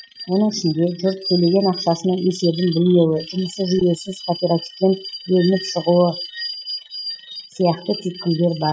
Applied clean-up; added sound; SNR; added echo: classical method Wiener filter.